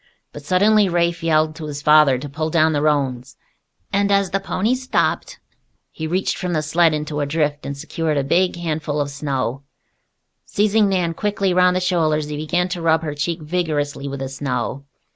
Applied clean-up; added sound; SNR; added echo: none; none; none; none.